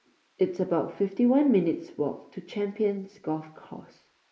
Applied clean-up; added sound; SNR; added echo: neural mask model Resemble Enhance denoiser.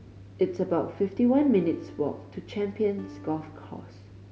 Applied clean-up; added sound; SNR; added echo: none; Acoustic guitar; 19 dB; none.